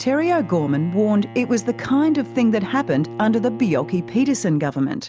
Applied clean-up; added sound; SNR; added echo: none; Bowed string instrument; 16 dB; none.